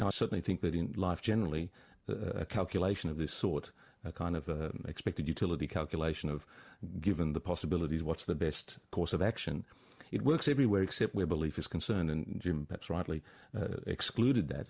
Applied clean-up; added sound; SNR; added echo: none; none; none; none.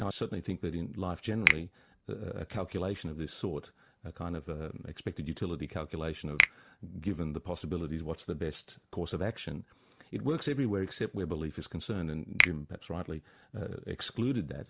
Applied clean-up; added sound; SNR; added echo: none; Finger snapping; -1 dB; none.